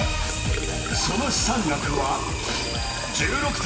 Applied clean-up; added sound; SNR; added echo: none; Sink (filling or washing) / Water tap, faucet; 8 dB; reverberation time 1.4 s.